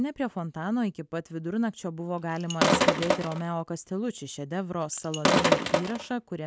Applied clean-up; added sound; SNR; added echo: none; Sink (filling or washing); -5 dB; none.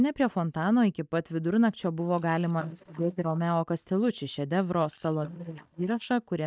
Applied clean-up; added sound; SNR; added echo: neural mask model DeepFilterNet 3.